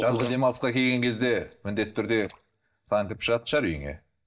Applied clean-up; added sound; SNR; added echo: neural mask model DeepFilterNet 3.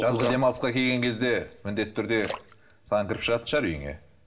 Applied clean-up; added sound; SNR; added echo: none; Splash, splatter; 17 dB; reverberation time 0.4 s.